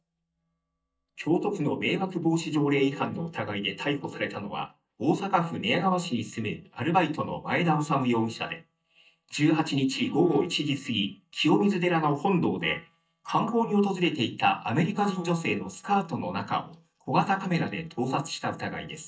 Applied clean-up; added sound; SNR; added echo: neural mask model DeepFilterNet 3.